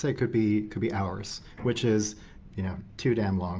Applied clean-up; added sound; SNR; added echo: none; none; none; none.